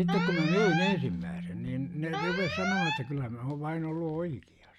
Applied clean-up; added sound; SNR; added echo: none; Alarm + Keyboard (musical); 2 dB; none.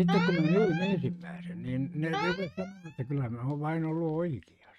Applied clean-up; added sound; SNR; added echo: neural mask model RNNoise.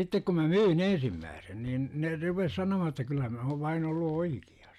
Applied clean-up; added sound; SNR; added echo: none; none; none; none.